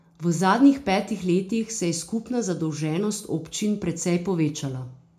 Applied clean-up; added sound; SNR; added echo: none; none; none; reverberation time 0.3 s.